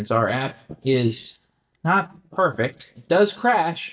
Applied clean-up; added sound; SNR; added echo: neural mask model DeepFilterNet 3.